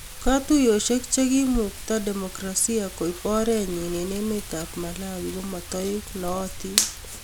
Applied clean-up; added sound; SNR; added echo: none; Wind; 10 dB; none.